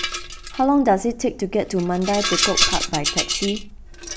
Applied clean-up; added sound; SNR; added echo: none; Rattle; 3 dB; none.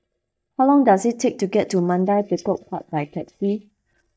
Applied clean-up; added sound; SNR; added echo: neural mask model DeepFilterNet 3.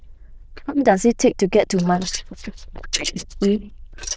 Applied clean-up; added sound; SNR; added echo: neural diffusion model UNIVERSE++.